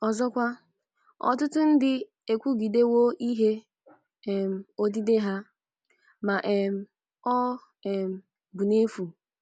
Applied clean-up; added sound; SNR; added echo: none; none; none; none.